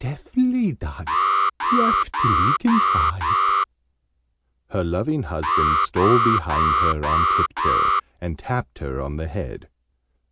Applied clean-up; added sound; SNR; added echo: none; Alarm; -4 dB; none.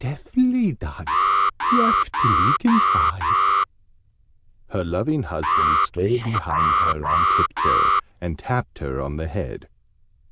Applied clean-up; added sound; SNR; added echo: neural diffusion model UNIVERSE++.